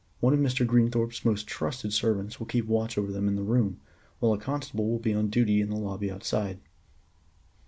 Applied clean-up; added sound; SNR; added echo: none; none; none; none.